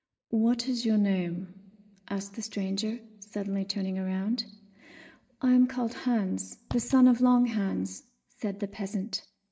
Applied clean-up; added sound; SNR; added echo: neural mask model DeepFilterNet 3.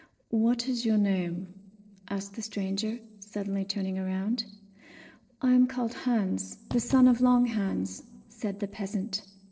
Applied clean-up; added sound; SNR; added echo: neural separator model SepFormer DNS4.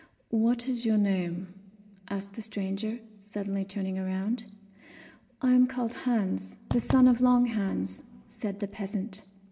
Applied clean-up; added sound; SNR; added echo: none; Fireworks; 11 dB; reverberation time 2.1 s.